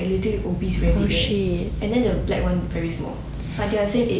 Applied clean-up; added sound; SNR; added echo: none; none; none; none.